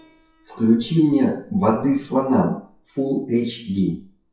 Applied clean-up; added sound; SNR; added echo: classical method WPE with log-MMSE.